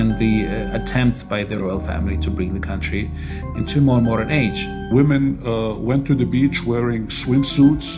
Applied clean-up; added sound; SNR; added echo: none; Organ; 16 dB; reverberation time 0.4 s.